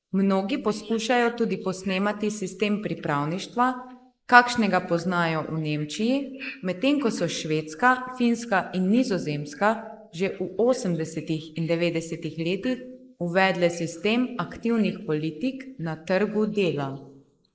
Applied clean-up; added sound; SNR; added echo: neural mask model Resemble Enhance denoiser.